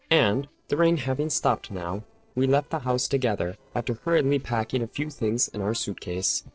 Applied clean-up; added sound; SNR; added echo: neural separator model SepFormer DNS4.